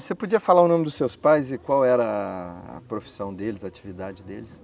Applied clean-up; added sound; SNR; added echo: none; none; none; none.